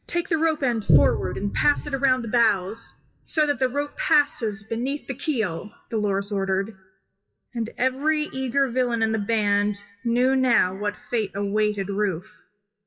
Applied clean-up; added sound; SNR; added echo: classical method WPE with log-MMSE.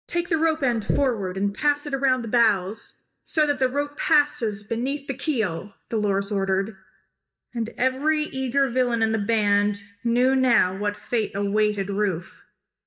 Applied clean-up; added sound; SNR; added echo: neural mask model DeepFilterNet 3.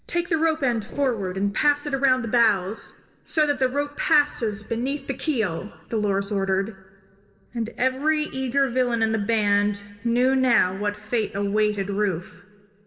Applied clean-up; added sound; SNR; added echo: neural separator model SepFormer DNS4.